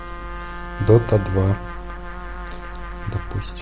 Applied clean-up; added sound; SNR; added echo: none; Trumpet; 13 dB; none.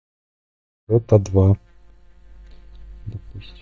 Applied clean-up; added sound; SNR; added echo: neural mask model DeepFilterNet 3.